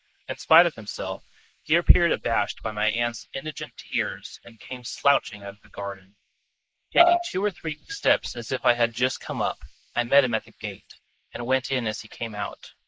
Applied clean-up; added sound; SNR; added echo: neural mask model Resemble Enhance denoiser.